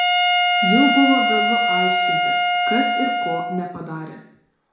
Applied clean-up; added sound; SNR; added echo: none; Wind instrument, woodwind instrument; -4 dB; reverberation time 0.6 s.